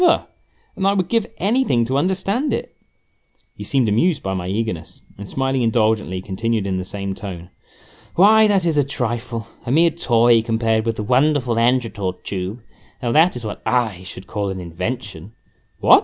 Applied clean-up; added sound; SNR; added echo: none; none; none; none.